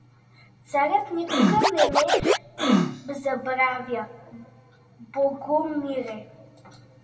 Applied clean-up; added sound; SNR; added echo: none; Scratching (performance technique); -4 dB; reverberation time 1.1 s.